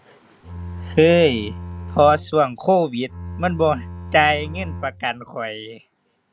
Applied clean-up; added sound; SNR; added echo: none; Bowed string instrument; 12 dB; none.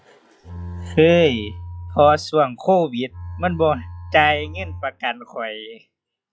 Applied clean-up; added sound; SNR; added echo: classical method log-MMSE.